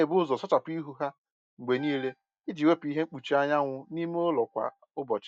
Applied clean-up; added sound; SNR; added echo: neural mask model DeepFilterNet 3.